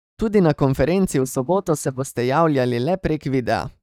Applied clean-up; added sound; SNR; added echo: neural mask model DeepFilterNet 3.